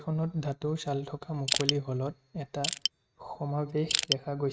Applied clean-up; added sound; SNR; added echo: neural mask model RNNoise.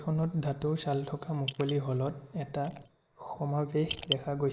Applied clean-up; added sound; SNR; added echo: neural mask model Resemble Enhance denoiser.